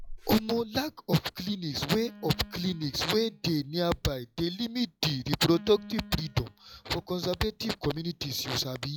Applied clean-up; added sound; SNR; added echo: classical method log-MMSE.